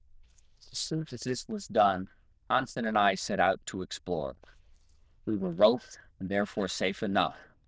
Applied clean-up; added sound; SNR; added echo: neural diffusion model UNIVERSE++.